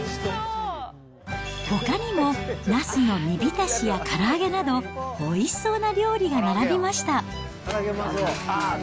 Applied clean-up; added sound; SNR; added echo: none; none; none; none.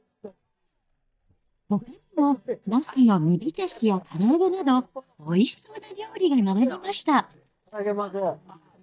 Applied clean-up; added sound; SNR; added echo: neural mask model DeepFilterNet 3.